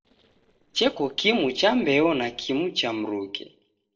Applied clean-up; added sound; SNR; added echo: neural separator model SepFormer DNS4.